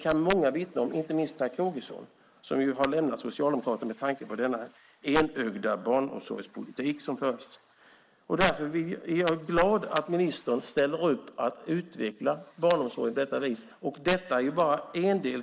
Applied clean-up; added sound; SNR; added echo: neural mask model Resemble Enhance denoiser.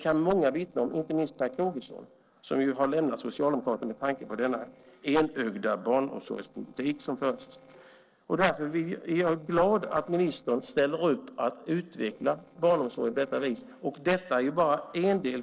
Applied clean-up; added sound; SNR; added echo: neural separator model SepFormer DNS4.